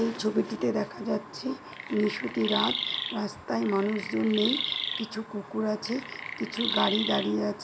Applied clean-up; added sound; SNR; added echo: none; Chirp, tweet; 4 dB; none.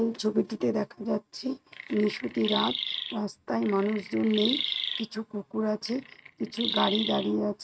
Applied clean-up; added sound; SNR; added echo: neural mask model RNNoise.